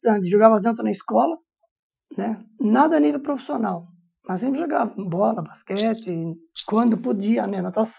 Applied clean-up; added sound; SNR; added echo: classical method Wiener filter.